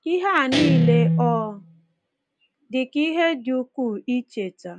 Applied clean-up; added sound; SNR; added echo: none; Guitar; -1 dB; none.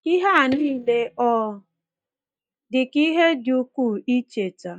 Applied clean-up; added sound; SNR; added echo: neural mask model DeepFilterNet 3.